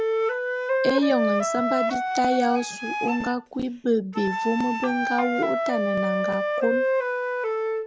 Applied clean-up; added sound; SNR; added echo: none; Wind instrument, woodwind instrument; -1 dB; none.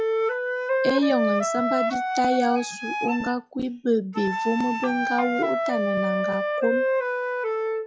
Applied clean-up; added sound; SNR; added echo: classical method log-MMSE.